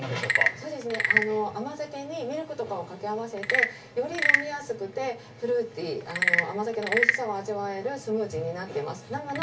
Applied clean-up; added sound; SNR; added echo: none; Wood / Percussion / Frog; -1 dB; reverberation time 0.2 s.